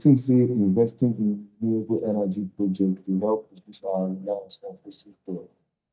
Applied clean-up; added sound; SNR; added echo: neural mask model DeepFilterNet 3.